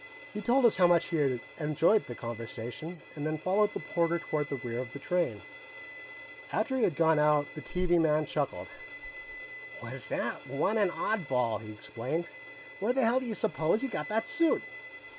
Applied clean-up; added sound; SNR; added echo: none; Bowed string instrument; 16 dB; none.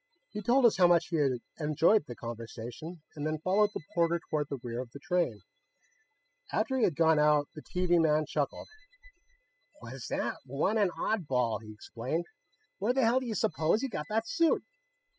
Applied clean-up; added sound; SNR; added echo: classical method spectral subtraction.